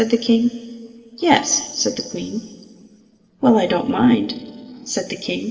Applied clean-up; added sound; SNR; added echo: neural separator model SepFormer DNS4.